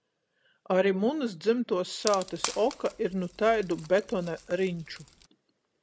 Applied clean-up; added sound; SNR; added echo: none; Wood; 13 dB; none.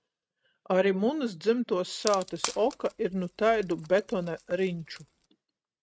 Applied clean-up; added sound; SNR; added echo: neural mask model RNNoise.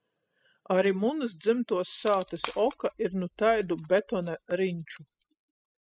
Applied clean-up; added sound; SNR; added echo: classical method spectral subtraction.